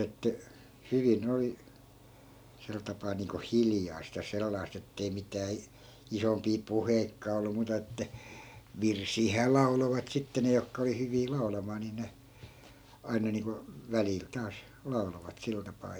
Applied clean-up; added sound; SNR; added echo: none; none; none; none.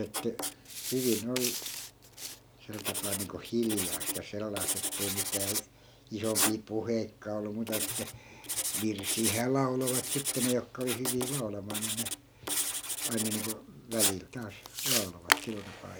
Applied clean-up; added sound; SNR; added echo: none; Writing; 0 dB; none.